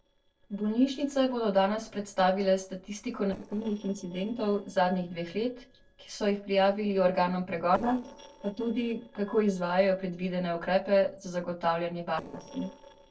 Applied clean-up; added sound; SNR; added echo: neural separator model SepFormer DNS4.